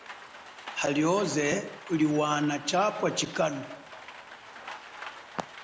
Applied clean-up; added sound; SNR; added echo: none; Rain; 15 dB; none.